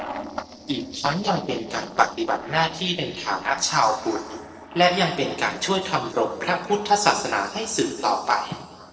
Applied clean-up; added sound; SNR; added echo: neural separator model SepFormer DNS4.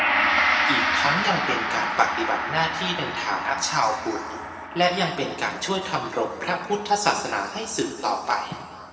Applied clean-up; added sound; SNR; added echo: none; Gong; 1 dB; reverberation time 2.1 s.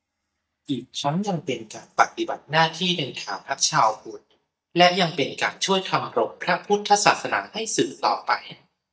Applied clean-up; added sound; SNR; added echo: neural mask model DeepFilterNet 3.